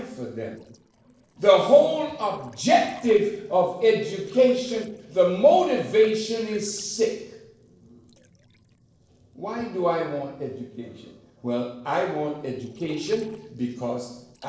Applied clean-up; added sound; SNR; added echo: neural separator model SepFormer DNS4.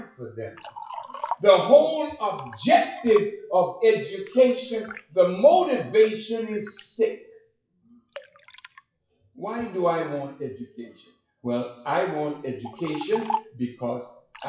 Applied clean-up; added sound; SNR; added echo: classical method WPE with log-MMSE.